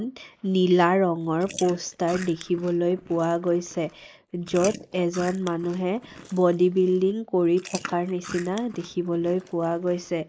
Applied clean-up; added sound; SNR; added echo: neural mask model Resemble Enhance denoiser.